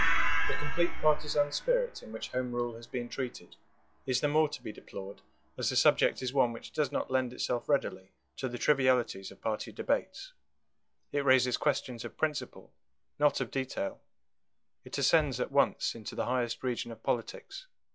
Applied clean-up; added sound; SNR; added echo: classical method log-MMSE.